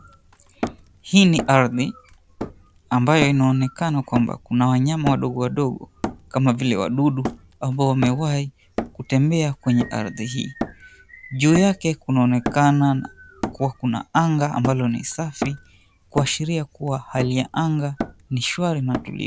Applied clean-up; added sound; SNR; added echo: none; Hammer; 12 dB; none.